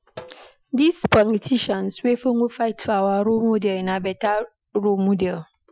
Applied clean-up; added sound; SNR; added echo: classical method Wiener filter.